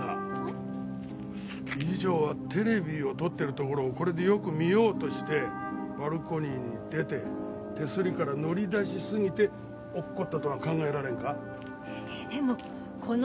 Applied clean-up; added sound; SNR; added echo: none; none; none; none.